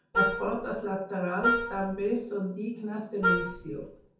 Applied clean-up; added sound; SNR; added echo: none; Wind instrument, woodwind instrument; -1 dB; reverberation time 0.6 s.